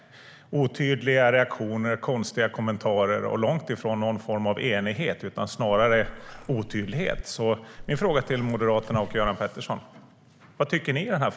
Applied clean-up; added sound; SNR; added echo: none; Meow; 12 dB; none.